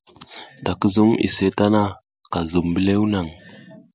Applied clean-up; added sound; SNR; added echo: none; none; none; none.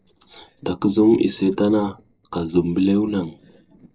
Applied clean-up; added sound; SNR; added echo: neural separator model SepFormer DNS4.